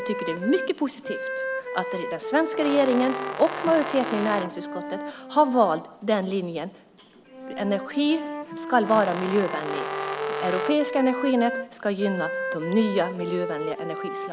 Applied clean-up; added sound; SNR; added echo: none; Brass instrument + Wind instrument, woodwind instrument; 7 dB; none.